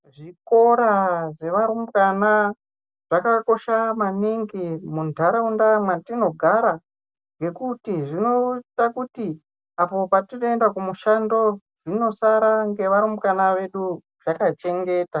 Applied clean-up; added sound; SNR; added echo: none; none; none; none.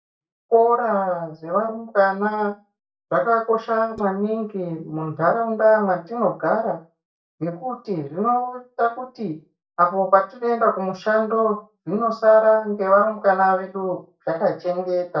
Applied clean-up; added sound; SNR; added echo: neural mask model DeepFilterNet 3.